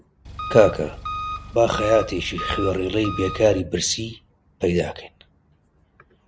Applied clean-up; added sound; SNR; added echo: none; Engine; 8 dB; none.